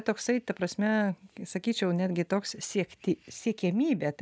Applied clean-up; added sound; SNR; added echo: none; none; none; none.